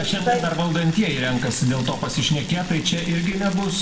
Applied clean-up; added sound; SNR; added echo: none; Boiling; 13 dB; reverberation time 1.2 s.